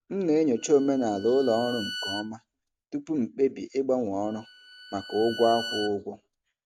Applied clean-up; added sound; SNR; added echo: none; Bowed string instrument; 13 dB; none.